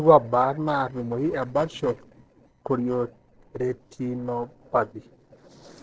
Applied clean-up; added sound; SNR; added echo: neural separator model SepFormer DNS4.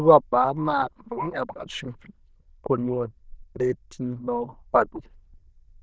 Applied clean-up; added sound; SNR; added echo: neural diffusion model UNIVERSE++.